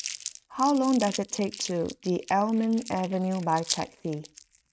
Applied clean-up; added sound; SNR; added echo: neural mask model RNNoise.